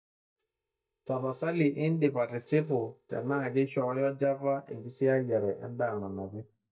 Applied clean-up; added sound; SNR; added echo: neural mask model DeepFilterNet 3.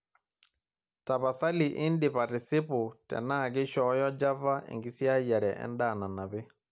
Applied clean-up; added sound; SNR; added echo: none; none; none; none.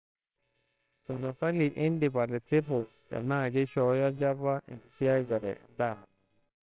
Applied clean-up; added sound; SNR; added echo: neural separator model SepFormer WHAMR!.